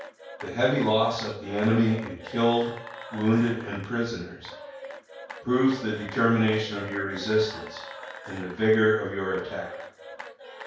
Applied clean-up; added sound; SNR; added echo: none; Applause / Cheering / Clapping; 15 dB; reverberation time 0.5 s.